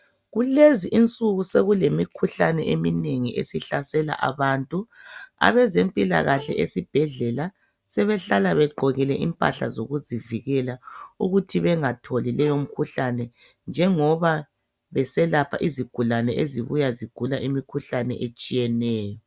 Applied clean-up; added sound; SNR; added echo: neural mask model RNNoise.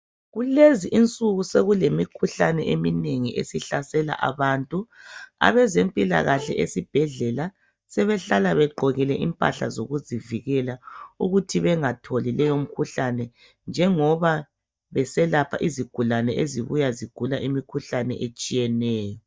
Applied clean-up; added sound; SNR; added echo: neural mask model DeepFilterNet 3.